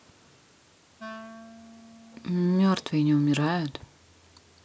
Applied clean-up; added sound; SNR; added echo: none; Wind instrument, woodwind instrument; 19 dB; none.